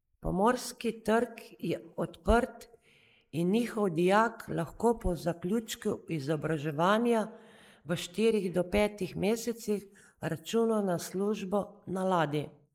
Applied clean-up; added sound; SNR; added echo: neural mask model Resemble Enhance denoiser.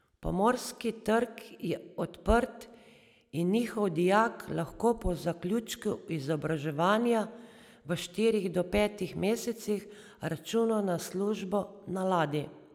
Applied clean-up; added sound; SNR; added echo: none; none; none; none.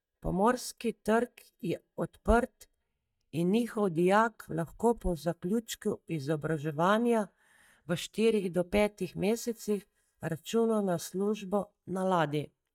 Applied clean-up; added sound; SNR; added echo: neural mask model DeepFilterNet 3.